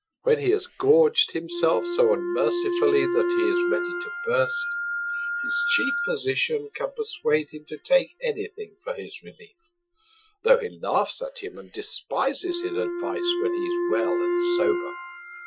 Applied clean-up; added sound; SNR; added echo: classical method Wiener filter.